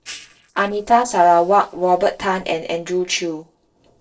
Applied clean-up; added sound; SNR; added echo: neural separator model SepFormer DNS4.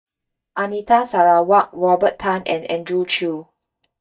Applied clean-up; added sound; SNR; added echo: neural mask model DeepFilterNet 3.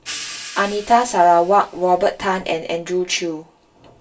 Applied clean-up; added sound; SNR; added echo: none; Hi-hat; 19 dB; reverberation time 0.2 s.